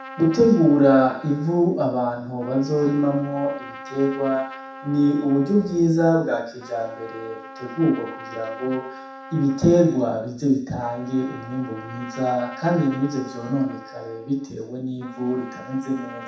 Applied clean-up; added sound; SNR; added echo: none; Trumpet; 17 dB; reverberation time 0.7 s.